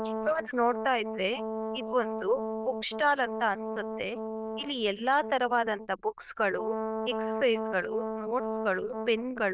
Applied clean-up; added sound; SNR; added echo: neural diffusion model UNIVERSE++.